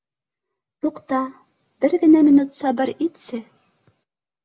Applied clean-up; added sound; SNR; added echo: none; none; none; none.